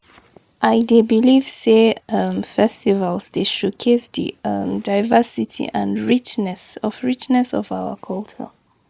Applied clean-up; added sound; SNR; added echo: none; none; none; none.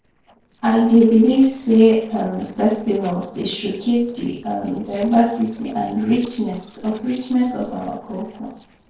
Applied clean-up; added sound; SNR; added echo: neural separator model SepFormer DNS4.